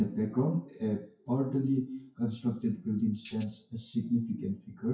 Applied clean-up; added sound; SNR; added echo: classical method WPE with log-MMSE.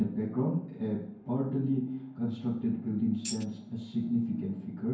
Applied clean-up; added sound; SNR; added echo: none; Tambourine; 11 dB; reverberation time 0.9 s.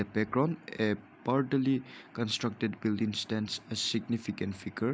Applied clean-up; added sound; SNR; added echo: none; none; none; none.